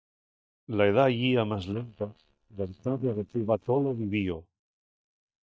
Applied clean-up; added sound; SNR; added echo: neural mask model DeepFilterNet 3.